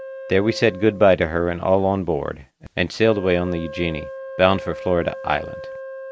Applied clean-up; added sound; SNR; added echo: none; Wind instrument, woodwind instrument; 14 dB; none.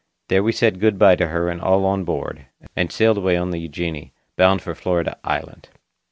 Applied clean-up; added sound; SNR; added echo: none; none; none; none.